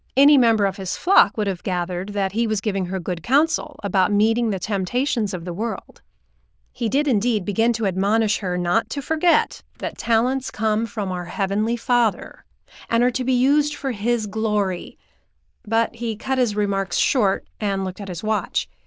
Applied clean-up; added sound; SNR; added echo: neural diffusion model UNIVERSE++.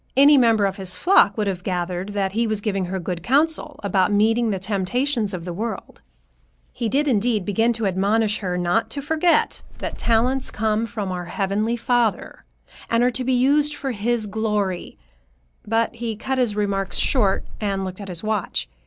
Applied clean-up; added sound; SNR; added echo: none; Bird; 2 dB; none.